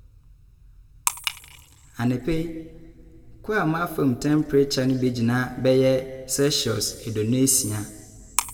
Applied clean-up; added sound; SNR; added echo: none; none; none; reverberation time 1.4 s.